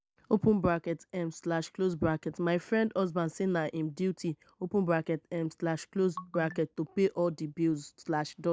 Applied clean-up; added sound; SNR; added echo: none; none; none; none.